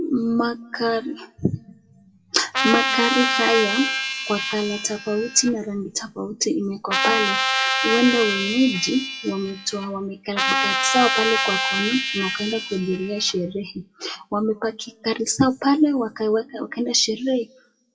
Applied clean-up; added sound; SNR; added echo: classical method WPE with log-MMSE.